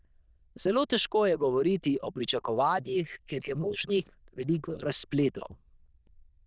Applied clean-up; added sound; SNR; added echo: neural diffusion model UNIVERSE++.